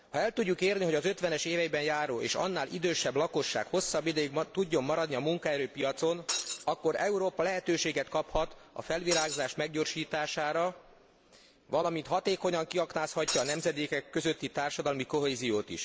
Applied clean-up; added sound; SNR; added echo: none; Shatter; 3 dB; none.